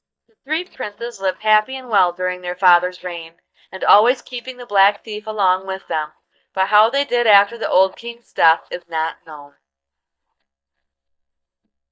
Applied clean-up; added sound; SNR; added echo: neural mask model DeepFilterNet 3.